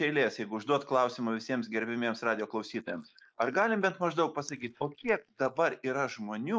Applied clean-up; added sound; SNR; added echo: neural mask model Resemble Enhance denoiser.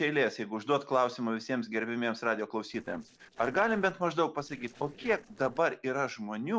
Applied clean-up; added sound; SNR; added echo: neural separator model SepFormer DNS4.